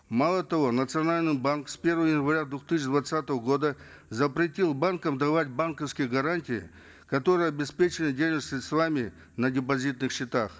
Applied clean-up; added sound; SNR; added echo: none; none; none; none.